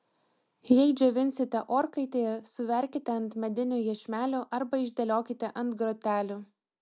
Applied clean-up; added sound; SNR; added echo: none; none; none; none.